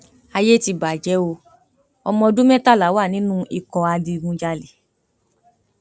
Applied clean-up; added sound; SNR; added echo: none; none; none; none.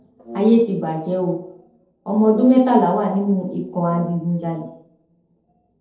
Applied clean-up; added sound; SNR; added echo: neural separator model SepFormer DNS4.